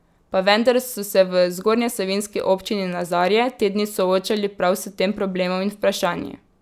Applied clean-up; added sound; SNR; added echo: none; none; none; none.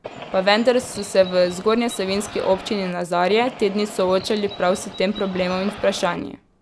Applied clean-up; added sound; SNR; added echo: none; Bird; 15 dB; none.